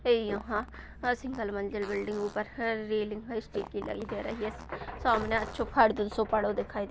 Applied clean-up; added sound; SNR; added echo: none; Fart; 17 dB; none.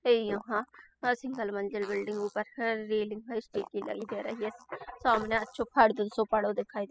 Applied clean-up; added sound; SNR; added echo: classical method spectral subtraction.